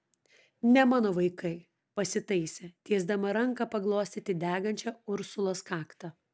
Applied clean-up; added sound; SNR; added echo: none; none; none; none.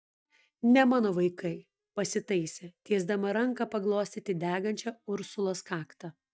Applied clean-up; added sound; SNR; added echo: neural mask model DeepFilterNet 3.